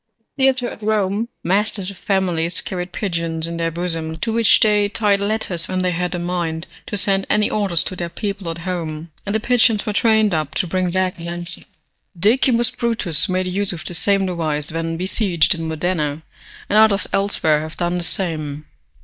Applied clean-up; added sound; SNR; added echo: neural mask model DeepFilterNet 3.